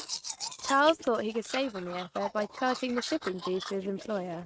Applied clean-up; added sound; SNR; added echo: neural mask model RNNoise.